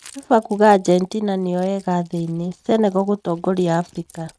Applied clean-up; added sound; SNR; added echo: neural mask model RNNoise.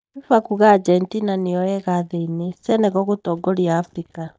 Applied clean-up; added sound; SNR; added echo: neural mask model DeepFilterNet 3.